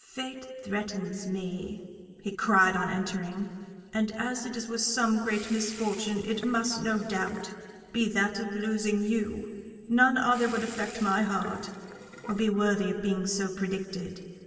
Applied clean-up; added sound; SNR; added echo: none; Sink (filling or washing) / Water tap, faucet; 16 dB; reverberation time 2.4 s.